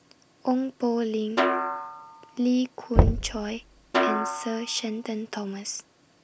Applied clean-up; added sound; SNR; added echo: none; Knock / Wood + Snare drum; -2 dB; none.